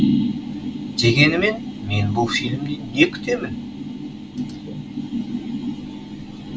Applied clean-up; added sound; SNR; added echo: none; none; none; none.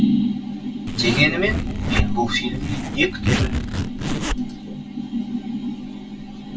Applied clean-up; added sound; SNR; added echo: none; Zipper (clothing); 1 dB; reverberation time 2.7 s.